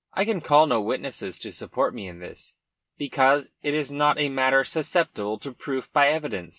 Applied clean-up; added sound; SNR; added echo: none; none; none; none.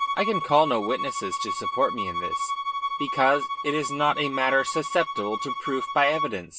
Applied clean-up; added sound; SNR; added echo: none; Bowed string instrument; 4 dB; none.